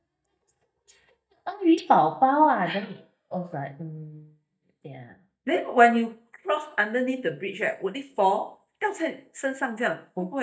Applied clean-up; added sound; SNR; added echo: neural mask model DeepFilterNet 3.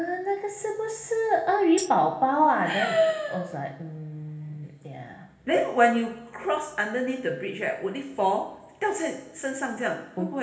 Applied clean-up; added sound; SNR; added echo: none; Tambourine; 15 dB; reverberation time 1.1 s.